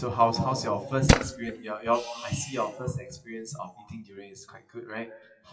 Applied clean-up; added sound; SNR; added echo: classical method WPE with log-MMSE.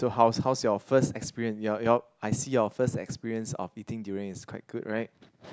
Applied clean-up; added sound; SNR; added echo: none; none; none; none.